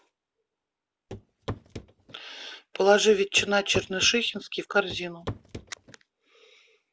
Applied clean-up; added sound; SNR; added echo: none; Walk, footsteps / Run / Wood; 12 dB; none.